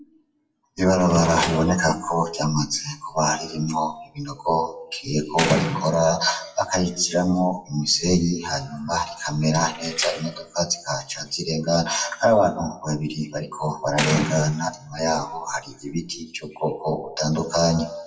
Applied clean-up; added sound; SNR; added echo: classical method WPE with log-MMSE.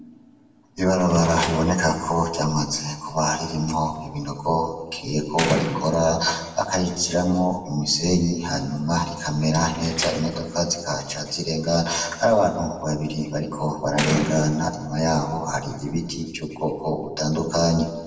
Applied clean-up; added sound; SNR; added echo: none; Slam; 13 dB; reverberation time 1.2 s.